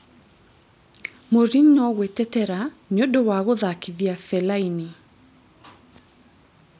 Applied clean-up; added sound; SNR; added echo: none; none; none; none.